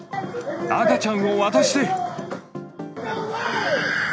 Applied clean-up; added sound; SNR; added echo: none; none; none; none.